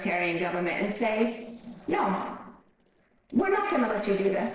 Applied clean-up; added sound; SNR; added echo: neural separator model SepFormer DNS4.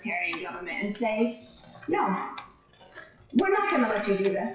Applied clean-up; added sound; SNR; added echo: classical method WPE with log-MMSE.